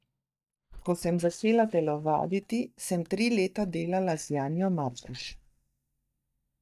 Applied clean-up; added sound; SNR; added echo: neural mask model DeepFilterNet 3.